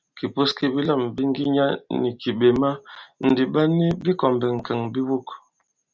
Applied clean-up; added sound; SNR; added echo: none; none; none; none.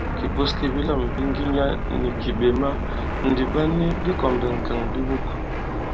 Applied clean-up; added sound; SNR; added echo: none; Fixed-wing aircraft, airplane; 1 dB; none.